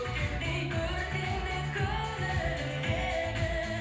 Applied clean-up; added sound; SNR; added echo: none; Bowed string instrument; 12 dB; reverberation time 0.9 s.